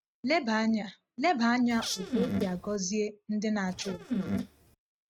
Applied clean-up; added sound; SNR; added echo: neural mask model RNNoise.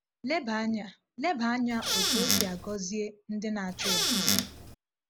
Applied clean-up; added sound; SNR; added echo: none; Squeak / Cupboard open or close; -4 dB; none.